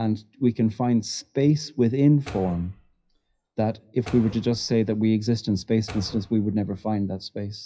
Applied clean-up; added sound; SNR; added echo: classical method WPE with log-MMSE.